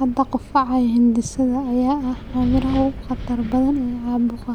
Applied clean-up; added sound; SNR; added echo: none; Wind; 12 dB; none.